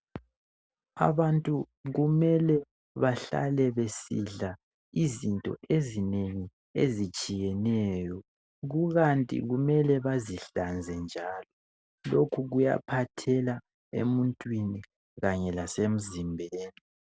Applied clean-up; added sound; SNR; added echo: none; none; none; none.